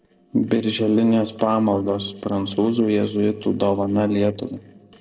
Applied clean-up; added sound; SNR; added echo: neural separator model SepFormer DNS4.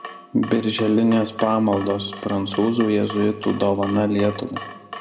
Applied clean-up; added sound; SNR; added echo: none; Drip / Water tap, faucet; 15 dB; reverberation time 1.0 s.